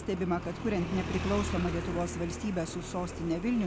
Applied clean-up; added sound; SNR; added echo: none; Motorcycle; 5 dB; none.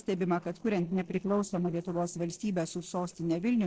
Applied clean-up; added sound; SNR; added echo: neural separator model SepFormer DNS4.